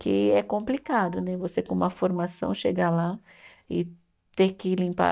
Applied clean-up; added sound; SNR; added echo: neural mask model DeepFilterNet 3.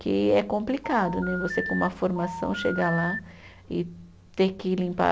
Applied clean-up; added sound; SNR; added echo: none; Telephone; 8 dB; none.